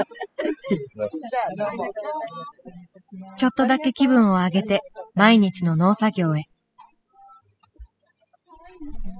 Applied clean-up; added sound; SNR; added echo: classical method spectral subtraction.